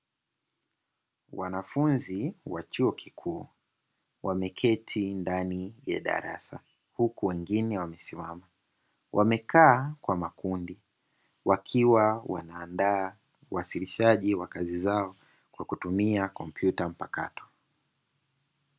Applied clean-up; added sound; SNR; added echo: none; none; none; none.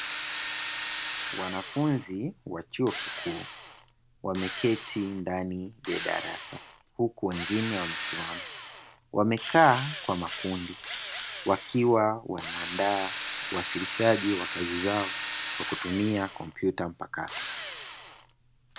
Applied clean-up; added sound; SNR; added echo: none; Drill; 5 dB; none.